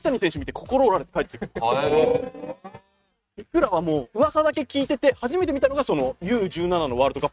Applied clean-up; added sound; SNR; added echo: neural mask model RNNoise.